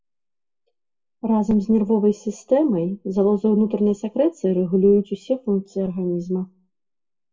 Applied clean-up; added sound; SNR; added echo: none; none; none; reverberation time 0.2 s.